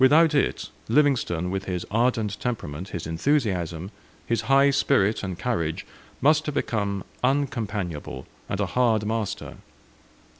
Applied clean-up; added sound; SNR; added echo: none; none; none; none.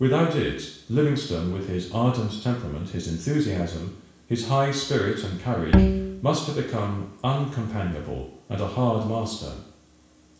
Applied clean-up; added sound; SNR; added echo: none; Bowed string instrument; -4 dB; reverberation time 0.7 s.